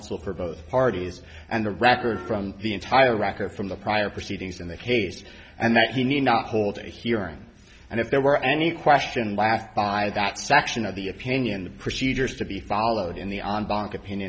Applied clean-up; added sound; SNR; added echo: none; Piano; 12 dB; none.